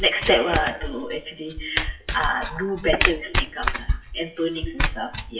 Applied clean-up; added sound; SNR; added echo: classical method WPE with log-MMSE.